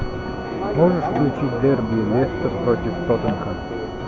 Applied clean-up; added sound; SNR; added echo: none; Organ; 15 dB; none.